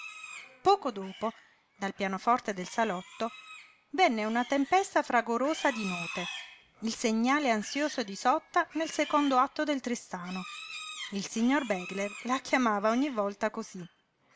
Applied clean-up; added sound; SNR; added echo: none; Livestock, farm animals, working animals; 16 dB; none.